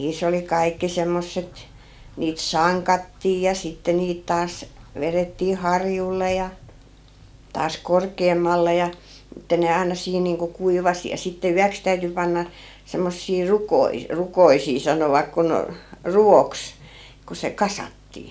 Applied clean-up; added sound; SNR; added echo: none; none; none; none.